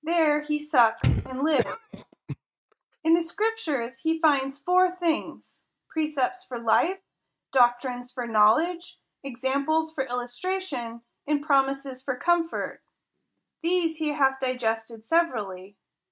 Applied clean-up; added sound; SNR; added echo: neural mask model RNNoise.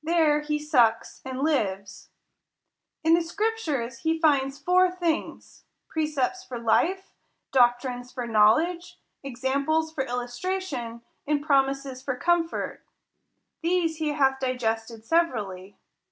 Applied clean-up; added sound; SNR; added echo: none; none; none; none.